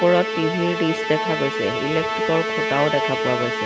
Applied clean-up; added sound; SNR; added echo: none; Musical instrument; 2 dB; none.